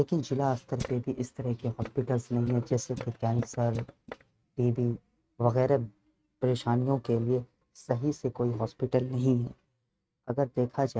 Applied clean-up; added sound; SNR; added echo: neural mask model RNNoise.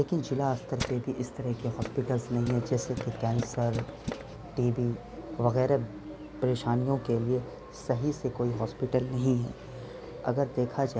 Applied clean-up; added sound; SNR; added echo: none; Tools; 10 dB; none.